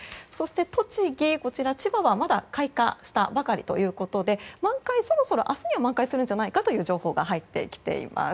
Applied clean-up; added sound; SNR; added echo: none; none; none; none.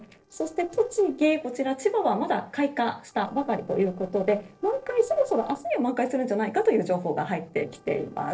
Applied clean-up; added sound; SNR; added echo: neural separator model SepFormer DNS4.